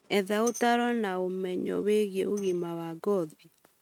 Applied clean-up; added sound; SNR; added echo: neural mask model RNNoise.